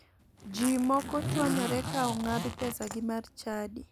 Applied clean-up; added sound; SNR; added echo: none; Zipper (clothing); 5 dB; none.